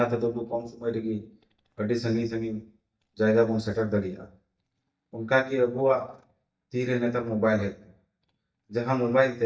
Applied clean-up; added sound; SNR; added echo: neural mask model DeepFilterNet 3.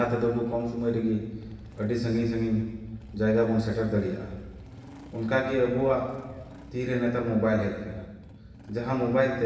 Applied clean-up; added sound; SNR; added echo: none; Engine starting / Motorcycle; 18 dB; reverberation time 1.2 s.